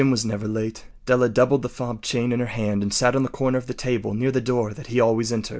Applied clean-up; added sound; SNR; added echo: none; none; none; none.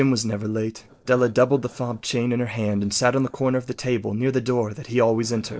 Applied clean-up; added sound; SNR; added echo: neural separator model SepFormer DNS4.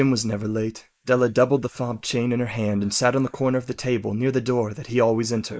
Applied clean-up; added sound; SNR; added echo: neural mask model Resemble Enhance denoiser.